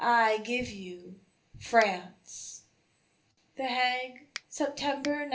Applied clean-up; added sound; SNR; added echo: none; Finger snapping; 13 dB; reverberation time 0.3 s.